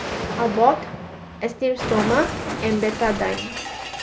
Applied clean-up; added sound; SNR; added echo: none; Explosion; 6 dB; none.